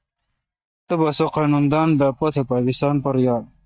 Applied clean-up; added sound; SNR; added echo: neural mask model DeepFilterNet 3.